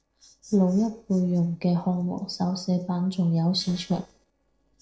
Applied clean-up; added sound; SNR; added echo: neural separator model SepFormer DNS4.